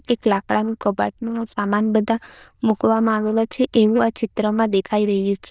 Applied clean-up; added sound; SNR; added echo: neural diffusion model UNIVERSE++.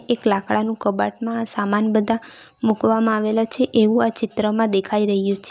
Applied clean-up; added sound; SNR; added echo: none; none; none; none.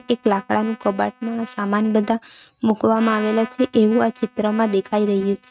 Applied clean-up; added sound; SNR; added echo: neural mask model RNNoise.